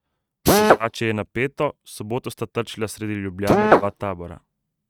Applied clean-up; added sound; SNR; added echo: neural mask model RNNoise.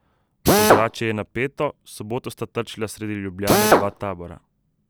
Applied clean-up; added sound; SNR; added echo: none; Drill; -4 dB; none.